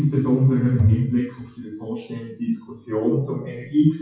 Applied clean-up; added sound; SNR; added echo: classical method WPE with log-MMSE.